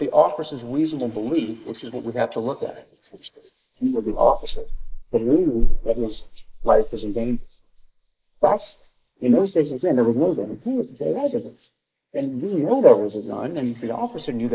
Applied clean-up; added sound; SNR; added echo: neural mask model Resemble Enhance denoiser.